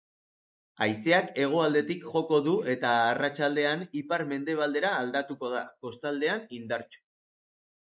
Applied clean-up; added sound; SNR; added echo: neural mask model Resemble Enhance denoiser.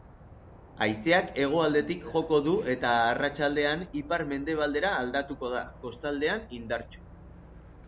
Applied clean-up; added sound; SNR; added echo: none; Insect / Frog; 19 dB; none.